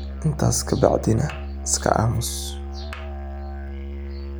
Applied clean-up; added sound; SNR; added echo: none; Musical instrument; 6 dB; none.